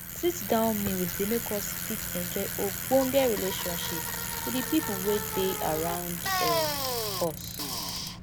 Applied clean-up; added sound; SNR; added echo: none; Bicycle; 2 dB; none.